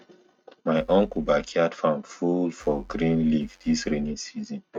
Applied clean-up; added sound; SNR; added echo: neural mask model RNNoise.